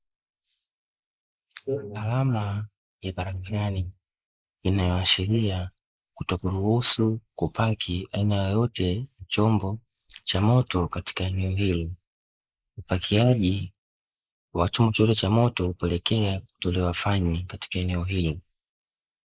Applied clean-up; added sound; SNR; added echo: neural mask model Resemble Enhance denoiser.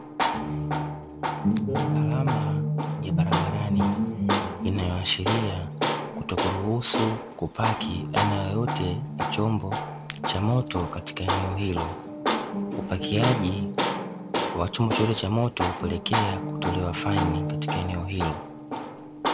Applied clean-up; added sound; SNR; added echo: none; Guitar + Tools; -1 dB; none.